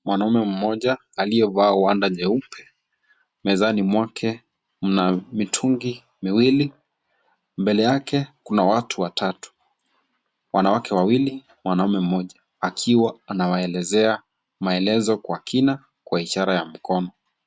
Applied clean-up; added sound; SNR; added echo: none; none; none; none.